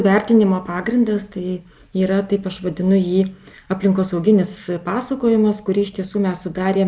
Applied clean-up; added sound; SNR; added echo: none; none; none; none.